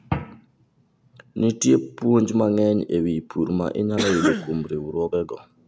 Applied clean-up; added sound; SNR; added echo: none; Cough; 4 dB; none.